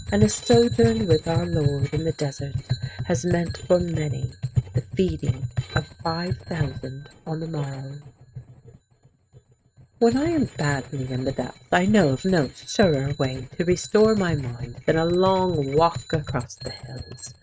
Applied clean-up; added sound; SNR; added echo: neural mask model RNNoise.